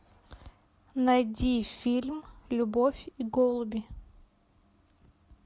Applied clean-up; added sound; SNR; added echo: none; none; none; none.